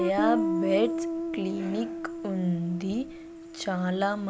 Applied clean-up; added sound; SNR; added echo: none; Guitar; 2 dB; none.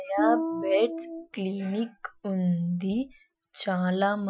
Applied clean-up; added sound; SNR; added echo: classical method Wiener filter.